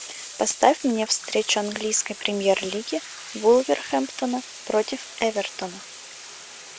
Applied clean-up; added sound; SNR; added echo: none; Bathtub (filling or washing); 15 dB; none.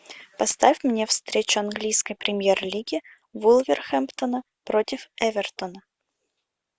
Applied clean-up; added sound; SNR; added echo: none; none; none; none.